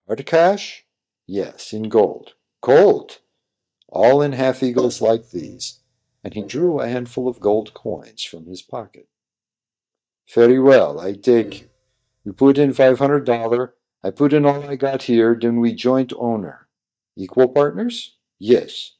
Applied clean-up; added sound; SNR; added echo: neural mask model DeepFilterNet 3.